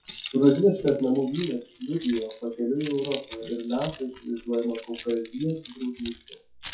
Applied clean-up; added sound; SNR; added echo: classical method WPE with log-MMSE.